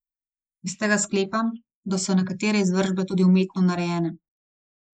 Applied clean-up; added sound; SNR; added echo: neural mask model Resemble Enhance denoiser.